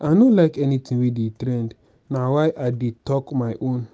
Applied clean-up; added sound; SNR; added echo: none; none; none; none.